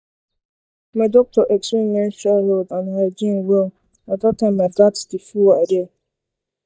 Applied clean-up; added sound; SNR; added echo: neural mask model DeepFilterNet 3.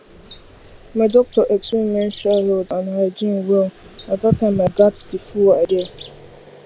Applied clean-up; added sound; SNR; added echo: none; Bird; 19 dB; none.